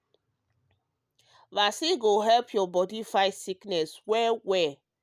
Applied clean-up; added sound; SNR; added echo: none; none; none; none.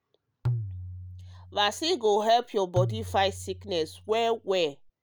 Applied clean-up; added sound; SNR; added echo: none; Tabla; 8 dB; none.